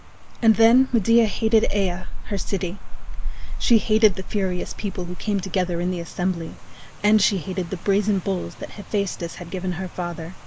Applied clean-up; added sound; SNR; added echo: none; Rain; 3 dB; none.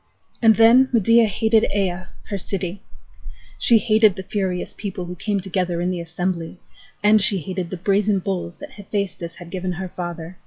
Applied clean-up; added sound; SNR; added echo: classical method log-MMSE.